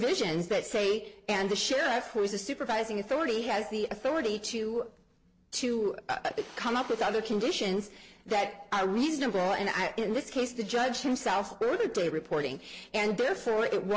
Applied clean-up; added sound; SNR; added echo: neural separator model SepFormer DNS4.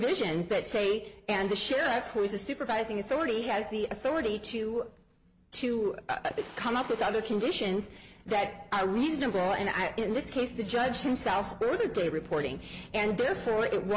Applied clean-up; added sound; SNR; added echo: none; Fire; 18 dB; none.